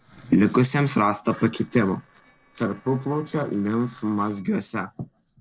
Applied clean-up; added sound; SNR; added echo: neural separator model SepFormer DNS4.